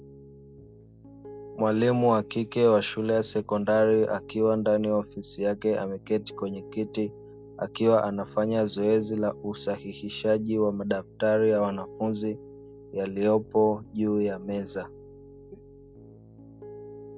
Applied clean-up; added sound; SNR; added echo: none; Piano; 18 dB; none.